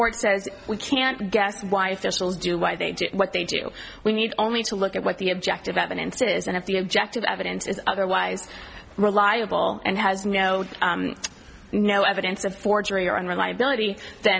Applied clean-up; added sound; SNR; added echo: none; none; none; none.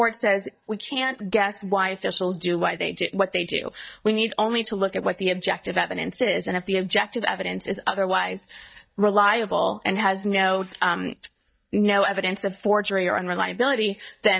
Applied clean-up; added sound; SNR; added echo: neural mask model DeepFilterNet 3.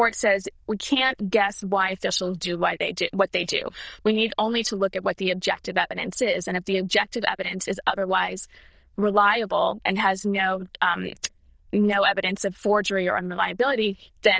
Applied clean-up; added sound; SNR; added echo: neural diffusion model UNIVERSE++.